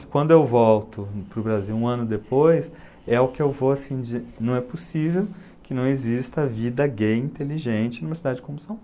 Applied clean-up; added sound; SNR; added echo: none; none; none; none.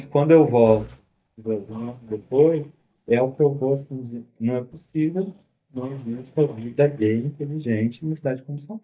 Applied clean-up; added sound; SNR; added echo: neural mask model DeepFilterNet 3.